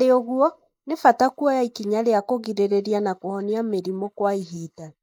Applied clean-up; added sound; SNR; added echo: neural mask model Resemble Enhance denoiser.